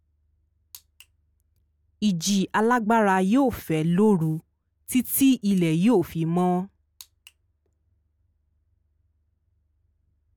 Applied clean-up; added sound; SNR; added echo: none; none; none; none.